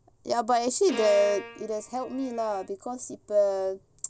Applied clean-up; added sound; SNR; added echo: none; Bowed string instrument; 13 dB; none.